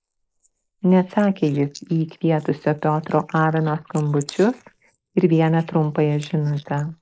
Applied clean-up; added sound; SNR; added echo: neural mask model Resemble Enhance denoiser.